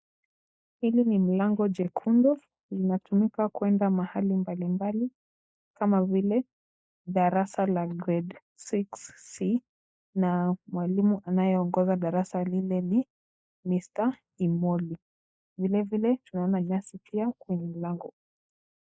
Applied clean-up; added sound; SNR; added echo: neural mask model Resemble Enhance denoiser.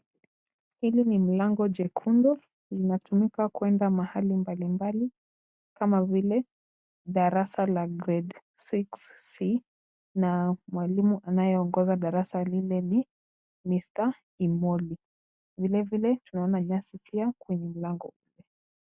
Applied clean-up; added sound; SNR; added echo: none; none; none; none.